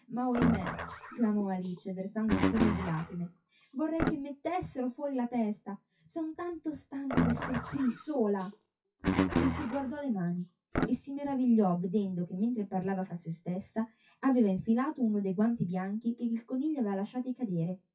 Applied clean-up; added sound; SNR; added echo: classical method WPE with log-MMSE.